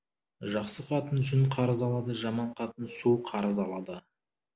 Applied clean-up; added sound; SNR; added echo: none; none; none; none.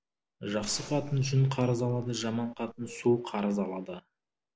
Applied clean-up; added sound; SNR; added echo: none; Gunshot, gunfire; 17 dB; none.